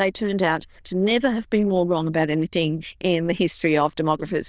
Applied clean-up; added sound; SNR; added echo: neural diffusion model UNIVERSE++.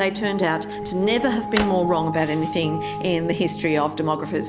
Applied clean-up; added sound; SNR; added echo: none; Drawer open or close; 15 dB; none.